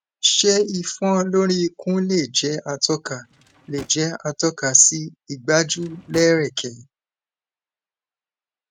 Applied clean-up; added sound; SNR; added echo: neural mask model RNNoise.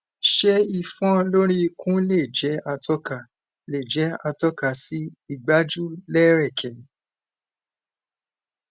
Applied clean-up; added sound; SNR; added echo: none; none; none; none.